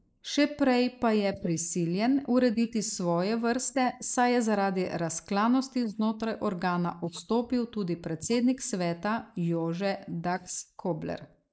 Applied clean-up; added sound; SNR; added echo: neural mask model Resemble Enhance denoiser.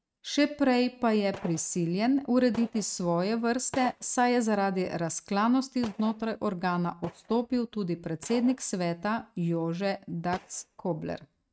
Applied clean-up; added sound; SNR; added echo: neural mask model RNNoise.